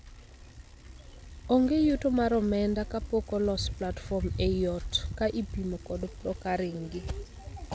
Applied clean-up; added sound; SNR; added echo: none; Bicycle; 16 dB; none.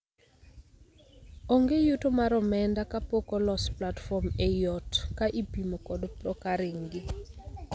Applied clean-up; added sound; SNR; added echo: none; none; none; none.